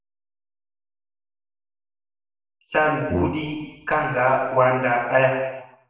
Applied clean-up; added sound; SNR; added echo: none; Brass instrument; 5 dB; reverberation time 1.0 s.